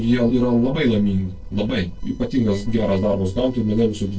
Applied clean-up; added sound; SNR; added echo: neural separator model SepFormer DNS4.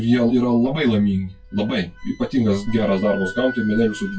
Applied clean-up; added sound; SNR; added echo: classical method WPE with log-MMSE.